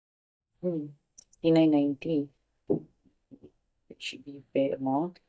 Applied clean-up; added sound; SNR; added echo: neural mask model DeepFilterNet 3.